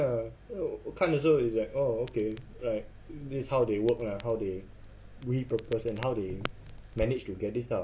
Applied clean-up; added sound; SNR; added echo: none; Crackle; 14 dB; none.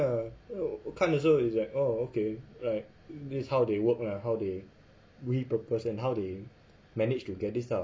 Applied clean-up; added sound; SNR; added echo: none; none; none; none.